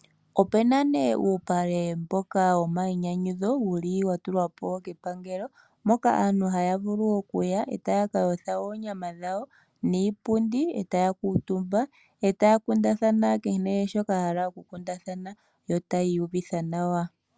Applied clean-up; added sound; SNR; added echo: none; none; none; none.